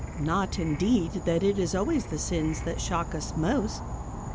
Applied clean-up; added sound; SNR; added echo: none; Insect / Frog; 6 dB; none.